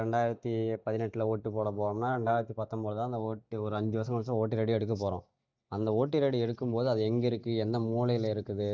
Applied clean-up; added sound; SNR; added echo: neural mask model DeepFilterNet 3.